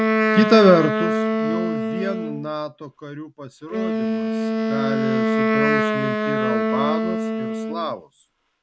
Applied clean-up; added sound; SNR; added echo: none; Wind instrument, woodwind instrument; -2 dB; none.